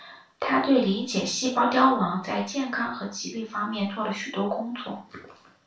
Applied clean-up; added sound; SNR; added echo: none; none; none; reverberation time 0.3 s.